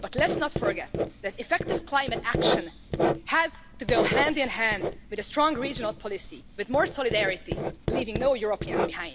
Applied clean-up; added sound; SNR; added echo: none; Writing; 2 dB; none.